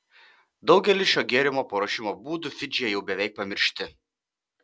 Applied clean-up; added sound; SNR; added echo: none; none; none; none.